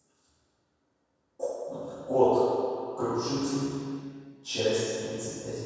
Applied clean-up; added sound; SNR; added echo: none; none; none; reverberation time 2.2 s.